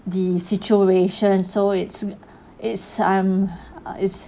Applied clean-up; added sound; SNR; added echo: none; none; none; none.